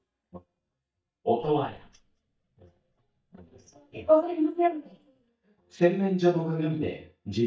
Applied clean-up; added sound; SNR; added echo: neural mask model DeepFilterNet 3.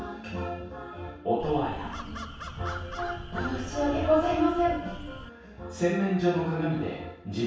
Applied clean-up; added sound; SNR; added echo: none; Crow; 11 dB; reverberation time 0.7 s.